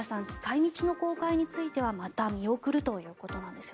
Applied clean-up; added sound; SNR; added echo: none; none; none; none.